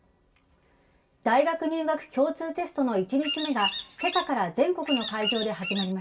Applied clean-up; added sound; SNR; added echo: none; Bird vocalization, bird call, bird song; 5 dB; reverberation time 0.2 s.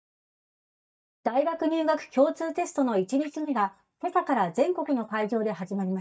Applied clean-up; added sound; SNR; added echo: neural mask model DeepFilterNet 3.